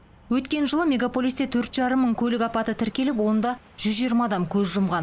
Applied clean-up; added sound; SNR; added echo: none; none; none; none.